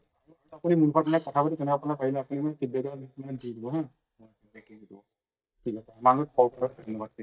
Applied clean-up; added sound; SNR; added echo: neural mask model DeepFilterNet 3.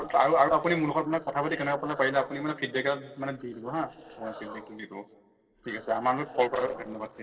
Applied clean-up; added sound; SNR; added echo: neural separator model SepFormer DNS4.